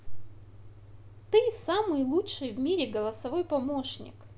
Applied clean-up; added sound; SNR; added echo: none; none; none; none.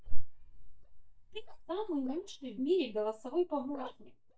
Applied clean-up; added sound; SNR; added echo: neural mask model DeepFilterNet 3.